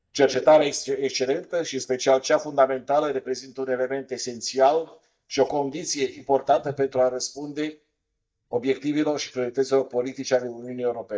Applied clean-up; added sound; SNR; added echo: neural mask model DeepFilterNet 3.